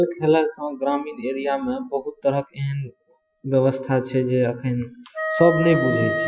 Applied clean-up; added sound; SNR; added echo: classical method Wiener filter.